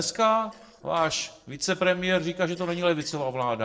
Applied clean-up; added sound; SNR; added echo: neural separator model SepFormer DNS4.